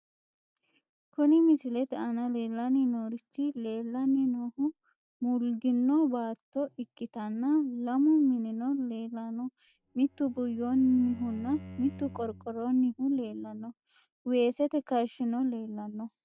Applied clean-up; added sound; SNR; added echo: none; Bowed string instrument; 18 dB; none.